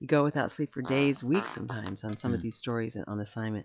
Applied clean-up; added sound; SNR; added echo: classical method log-MMSE.